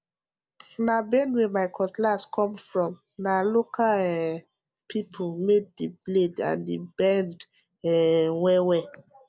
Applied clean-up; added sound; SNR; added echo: none; none; none; none.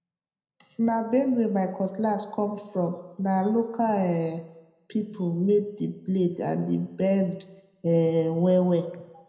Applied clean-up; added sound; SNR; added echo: none; none; none; reverberation time 0.7 s.